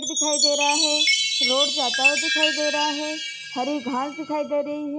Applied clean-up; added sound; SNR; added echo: none; Chime; -3 dB; none.